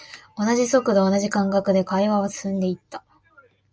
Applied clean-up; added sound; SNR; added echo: none; none; none; none.